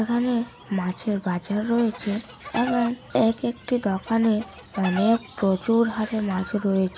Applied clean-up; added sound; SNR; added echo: none; Chicken, rooster; 12 dB; none.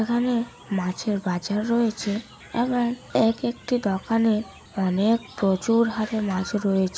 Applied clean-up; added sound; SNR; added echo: none; none; none; none.